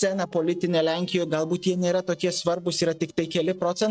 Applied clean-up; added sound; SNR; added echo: neural separator model SepFormer DNS4.